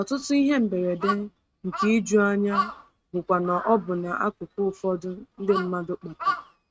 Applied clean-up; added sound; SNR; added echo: neural mask model RNNoise.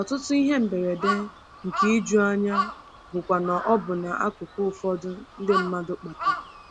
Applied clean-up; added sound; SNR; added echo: none; Crow; 7 dB; none.